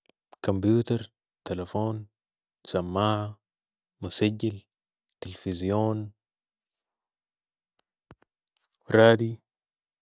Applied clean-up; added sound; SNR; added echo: none; none; none; none.